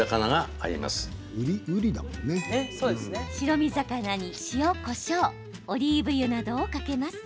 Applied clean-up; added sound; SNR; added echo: none; none; none; none.